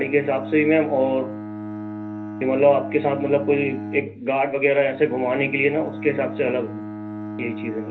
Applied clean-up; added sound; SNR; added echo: none; Bowed string instrument; 10 dB; reverberation time 0.3 s.